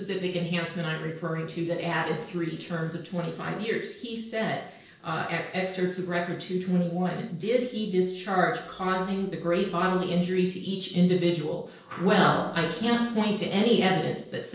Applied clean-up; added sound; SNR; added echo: neural separator model SepFormer DNS4.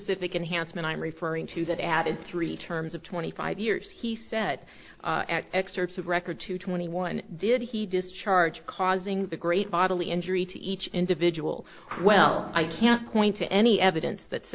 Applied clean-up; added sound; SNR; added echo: none; none; none; none.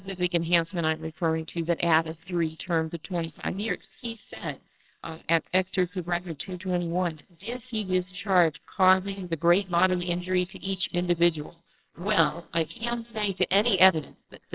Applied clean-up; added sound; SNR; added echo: neural separator model SepFormer WHAMR!.